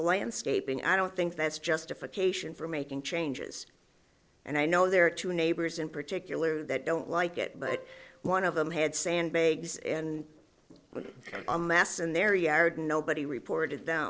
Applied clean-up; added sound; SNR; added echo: neural separator model SepFormer DNS4.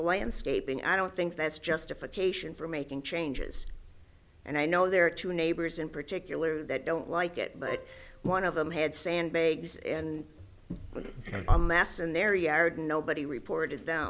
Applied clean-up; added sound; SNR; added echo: none; Bowed string instrument; 13 dB; none.